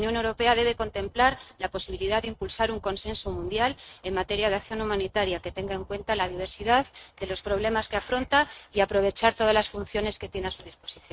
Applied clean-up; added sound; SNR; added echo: neural mask model RNNoise.